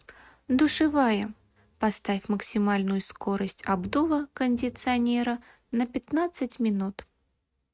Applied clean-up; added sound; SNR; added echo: neural mask model RNNoise.